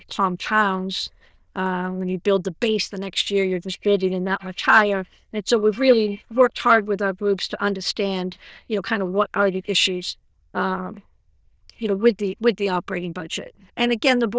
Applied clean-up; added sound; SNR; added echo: neural diffusion model UNIVERSE++.